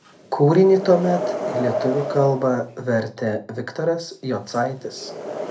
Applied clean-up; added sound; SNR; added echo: none; Wind; 9 dB; reverberation time 0.3 s.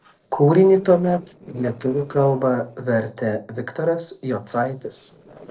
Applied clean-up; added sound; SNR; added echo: neural separator model SepFormer DNS4.